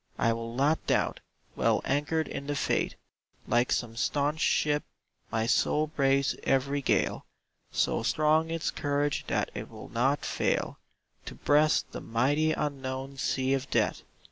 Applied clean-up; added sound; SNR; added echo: none; none; none; none.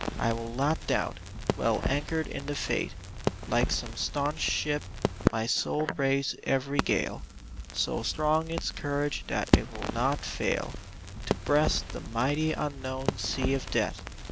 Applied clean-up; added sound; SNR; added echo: none; Crackle; 4 dB; none.